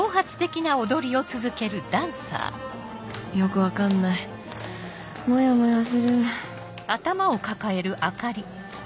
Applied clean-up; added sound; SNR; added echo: none; none; none; none.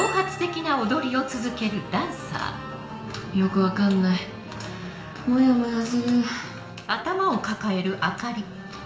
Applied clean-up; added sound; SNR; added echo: none; Bell; 17 dB; reverberation time 1.6 s.